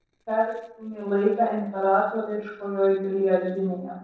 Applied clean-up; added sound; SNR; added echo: neural separator model SepFormer DNS4.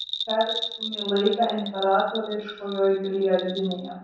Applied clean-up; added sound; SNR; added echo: none; Bell; 9 dB; reverberation time 0.7 s.